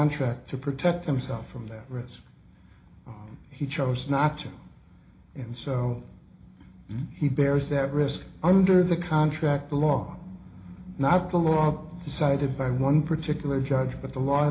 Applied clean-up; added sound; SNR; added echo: none; none; none; reverberation time 0.4 s.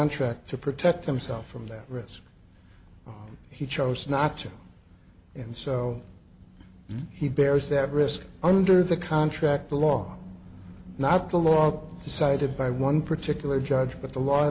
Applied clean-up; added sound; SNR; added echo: none; none; none; none.